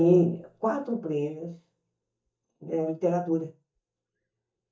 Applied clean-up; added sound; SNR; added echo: neural mask model DeepFilterNet 3.